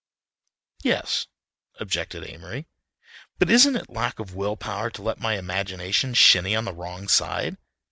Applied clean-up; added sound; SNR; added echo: none; none; none; none.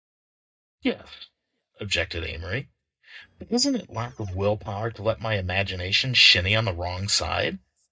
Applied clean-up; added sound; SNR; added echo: neural mask model DeepFilterNet 3.